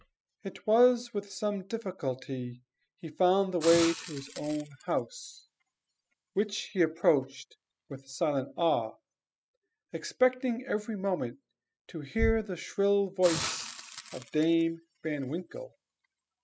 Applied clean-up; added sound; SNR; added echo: classical method spectral subtraction.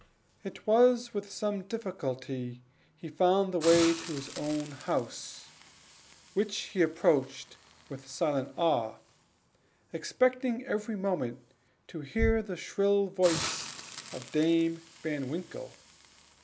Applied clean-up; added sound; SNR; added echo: none; Hiss; 15 dB; none.